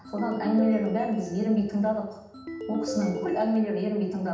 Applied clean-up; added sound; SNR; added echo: none; Ringtone; 9 dB; reverberation time 0.8 s.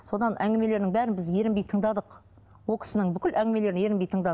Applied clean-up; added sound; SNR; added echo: none; none; none; none.